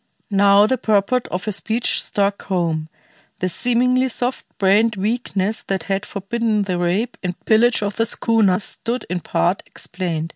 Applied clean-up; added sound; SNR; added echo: none; none; none; none.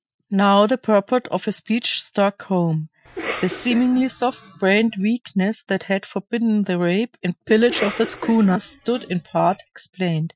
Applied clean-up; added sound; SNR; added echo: classical method Wiener filter.